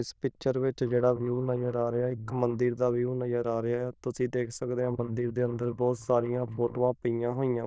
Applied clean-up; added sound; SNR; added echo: neural diffusion model UNIVERSE++.